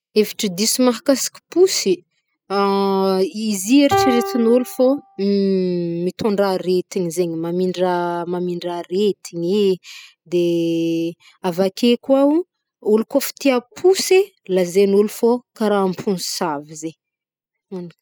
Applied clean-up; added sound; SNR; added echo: classical method spectral subtraction.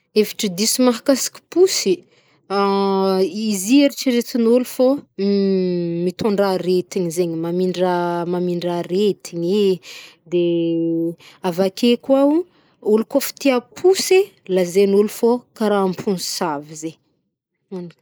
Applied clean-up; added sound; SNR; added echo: neural mask model Resemble Enhance denoiser.